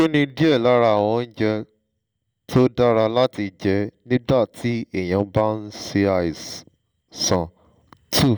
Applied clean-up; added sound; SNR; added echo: none; none; none; none.